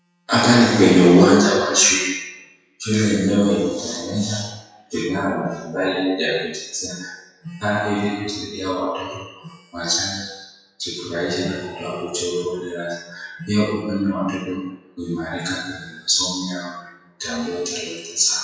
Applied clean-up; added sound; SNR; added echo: classical method WPE with log-MMSE.